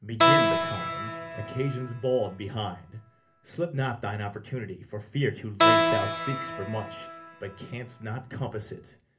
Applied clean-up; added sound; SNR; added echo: none; Keyboard (musical); -4 dB; reverberation time 0.3 s.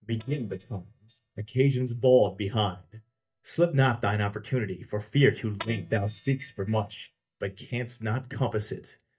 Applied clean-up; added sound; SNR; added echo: neural mask model DeepFilterNet 3.